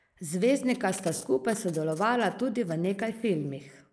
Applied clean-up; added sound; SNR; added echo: neural mask model Resemble Enhance denoiser.